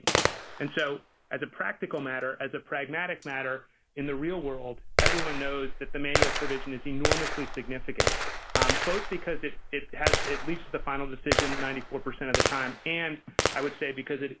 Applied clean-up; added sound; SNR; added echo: none; Gunshot, gunfire; -3 dB; none.